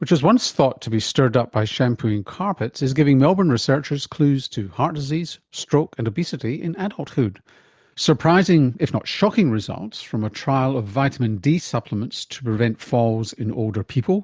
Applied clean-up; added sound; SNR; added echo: none; none; none; none.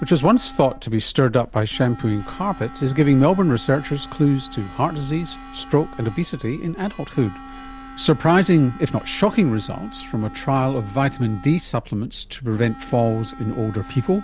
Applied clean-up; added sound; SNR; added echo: none; Wind instrument, woodwind instrument + Church bell; 17 dB; none.